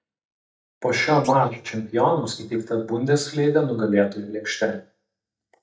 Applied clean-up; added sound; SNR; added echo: neural mask model DeepFilterNet 3.